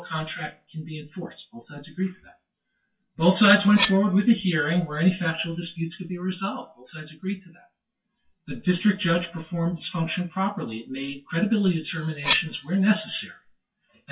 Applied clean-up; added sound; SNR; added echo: classical method WPE with log-MMSE.